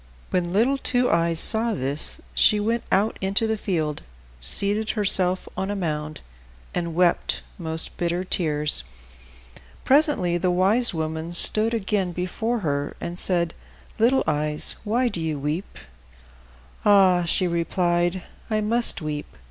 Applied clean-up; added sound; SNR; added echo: none; none; none; none.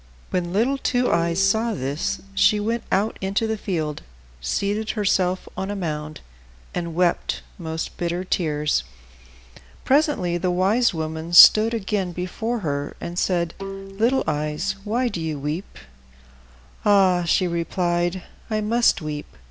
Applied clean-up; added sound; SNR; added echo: none; Bowed string instrument; 16 dB; none.